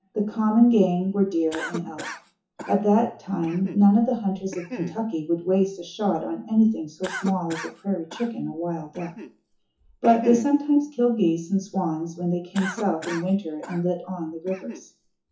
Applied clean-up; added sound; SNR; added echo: classical method WPE with log-MMSE.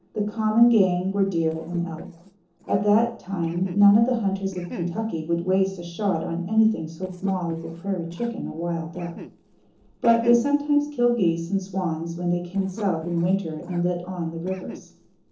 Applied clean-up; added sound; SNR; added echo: neural separator model SepFormer DNS4.